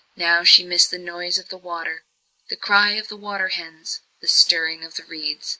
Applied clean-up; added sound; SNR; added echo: neural mask model Resemble Enhance denoiser.